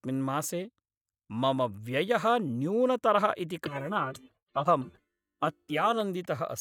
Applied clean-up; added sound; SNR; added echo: neural mask model DeepFilterNet 3.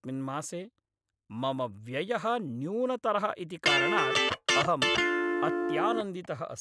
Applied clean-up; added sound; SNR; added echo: none; Electric guitar; -5 dB; none.